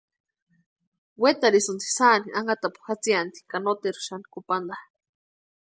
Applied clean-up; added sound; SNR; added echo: none; none; none; none.